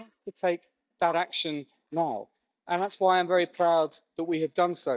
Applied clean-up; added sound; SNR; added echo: neural mask model DeepFilterNet 3.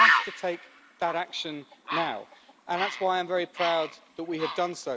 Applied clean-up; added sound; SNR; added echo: none; Bird; 0 dB; none.